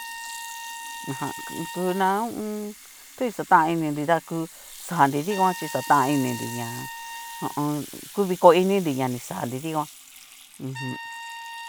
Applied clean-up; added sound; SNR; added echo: none; Sink (filling or washing) / Water tap, faucet + Trumpet; 13 dB; none.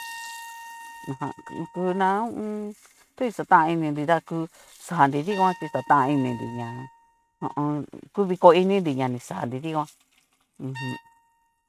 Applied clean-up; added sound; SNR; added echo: neural mask model RNNoise.